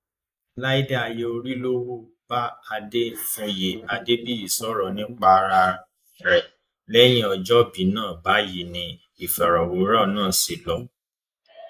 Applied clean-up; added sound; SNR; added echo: neural mask model Resemble Enhance denoiser.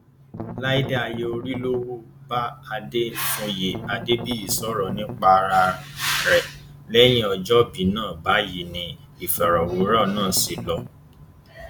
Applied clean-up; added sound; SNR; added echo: none; Strum; 10 dB; none.